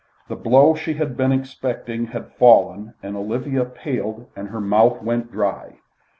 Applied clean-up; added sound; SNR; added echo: none; none; none; none.